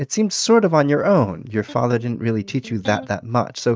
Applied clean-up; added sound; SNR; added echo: neural mask model RNNoise.